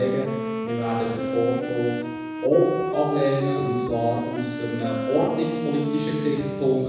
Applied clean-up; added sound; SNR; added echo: none; Wind instrument, woodwind instrument; 4 dB; reverberation time 1.1 s.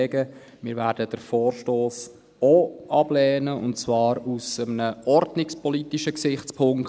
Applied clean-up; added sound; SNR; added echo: none; none; none; none.